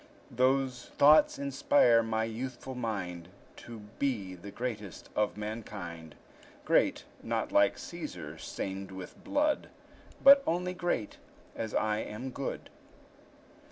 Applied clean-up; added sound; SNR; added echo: none; none; none; none.